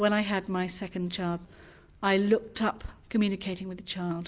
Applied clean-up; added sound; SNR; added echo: none; none; none; none.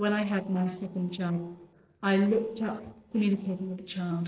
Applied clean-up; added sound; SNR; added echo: neural separator model SepFormer DNS4.